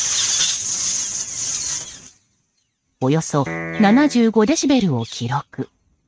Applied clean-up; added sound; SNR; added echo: neural mask model RNNoise.